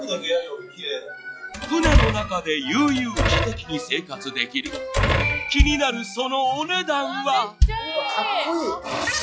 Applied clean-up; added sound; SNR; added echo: classical method log-MMSE.